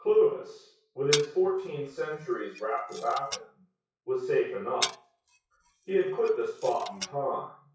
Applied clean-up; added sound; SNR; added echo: classical method WPE with log-MMSE.